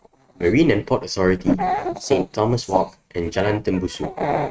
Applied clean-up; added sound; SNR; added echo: neural mask model RNNoise.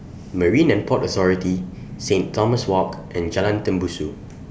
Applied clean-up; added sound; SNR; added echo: none; none; none; none.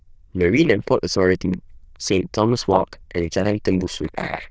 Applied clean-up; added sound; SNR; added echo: neural diffusion model UNIVERSE++.